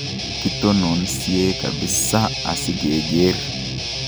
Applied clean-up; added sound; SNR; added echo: none; Guitar; 5 dB; none.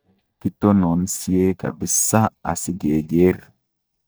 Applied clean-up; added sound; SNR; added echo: neural mask model DeepFilterNet 3.